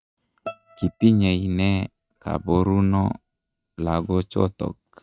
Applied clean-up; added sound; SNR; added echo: neural mask model RNNoise.